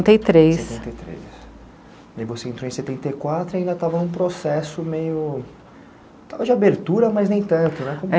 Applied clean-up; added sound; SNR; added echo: none; none; none; none.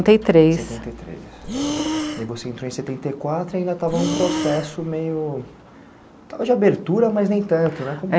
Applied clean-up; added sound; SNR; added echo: none; Breathing; 6 dB; none.